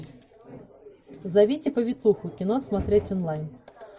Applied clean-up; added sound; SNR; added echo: none; none; none; none.